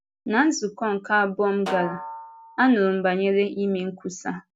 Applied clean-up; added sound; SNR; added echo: none; Snare drum; 13 dB; none.